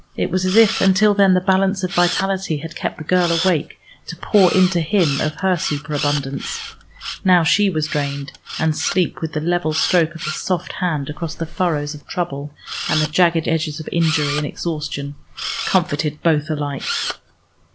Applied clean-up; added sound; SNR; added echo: none; Camera; 10 dB; none.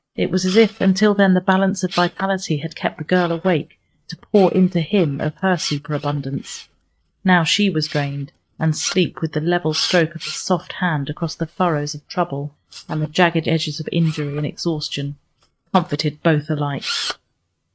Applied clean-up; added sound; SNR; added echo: neural mask model RNNoise.